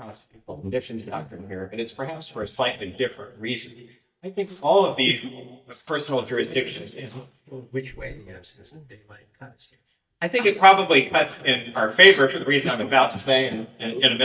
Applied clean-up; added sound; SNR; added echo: neural mask model DeepFilterNet 3.